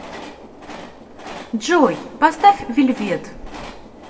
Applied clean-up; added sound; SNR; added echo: none; Train; 16 dB; reverberation time 0.9 s.